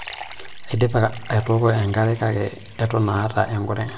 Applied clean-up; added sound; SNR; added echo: none; Liquid; 20 dB; reverberation time 2.5 s.